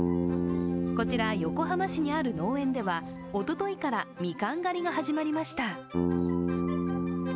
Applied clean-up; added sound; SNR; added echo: none; Bass guitar; 0 dB; none.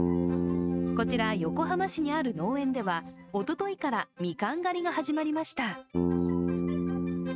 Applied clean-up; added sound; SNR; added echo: neural mask model RNNoise.